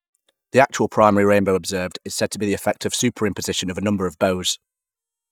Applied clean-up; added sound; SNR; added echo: neural mask model DeepFilterNet 3.